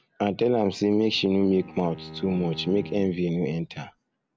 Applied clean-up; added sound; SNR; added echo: none; Bowed string instrument; 18 dB; none.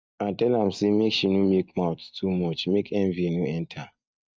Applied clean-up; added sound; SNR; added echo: neural mask model DeepFilterNet 3.